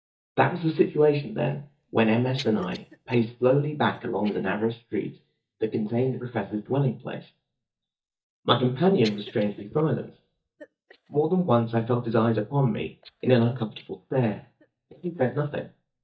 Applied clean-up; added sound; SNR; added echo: neural mask model DeepFilterNet 3.